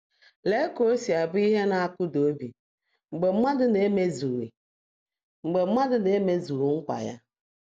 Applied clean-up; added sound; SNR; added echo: none; none; none; none.